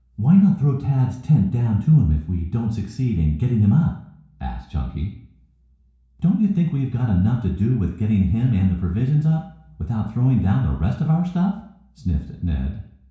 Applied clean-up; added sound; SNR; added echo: none; none; none; reverberation time 0.6 s.